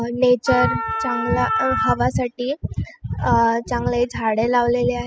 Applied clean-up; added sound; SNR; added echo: classical method spectral subtraction.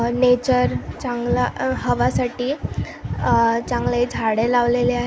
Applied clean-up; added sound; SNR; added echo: none; none; none; none.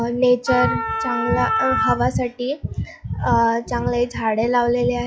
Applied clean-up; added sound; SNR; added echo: classical method log-MMSE.